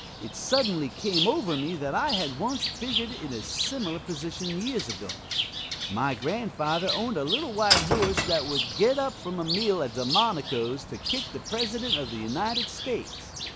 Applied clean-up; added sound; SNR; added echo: none; Bird + Shatter / Crushing; 2 dB; none.